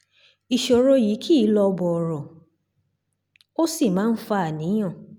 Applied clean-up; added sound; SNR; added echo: none; none; none; none.